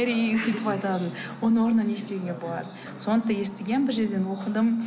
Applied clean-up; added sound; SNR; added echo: none; none; none; none.